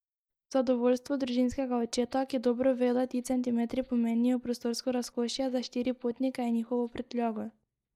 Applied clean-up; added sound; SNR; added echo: neural mask model DeepFilterNet 3.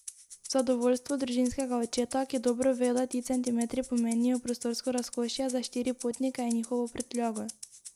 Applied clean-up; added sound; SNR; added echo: none; Rattle (instrument); 17 dB; none.